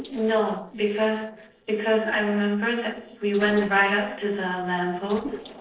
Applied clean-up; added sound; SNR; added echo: neural separator model SepFormer DNS4.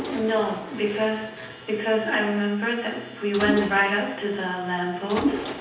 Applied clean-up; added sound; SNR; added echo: none; Mechanisms; 8 dB; reverberation time 0.9 s.